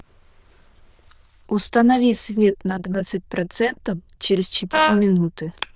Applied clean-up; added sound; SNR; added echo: neural diffusion model UNIVERSE++.